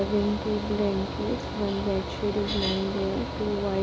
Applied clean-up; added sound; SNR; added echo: none; Mechanical fan; 4 dB; none.